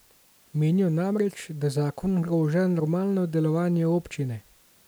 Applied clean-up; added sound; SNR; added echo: none; none; none; none.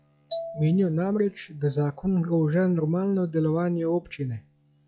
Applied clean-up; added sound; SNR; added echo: classical method log-MMSE.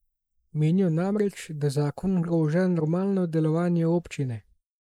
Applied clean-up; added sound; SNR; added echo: neural mask model Resemble Enhance denoiser.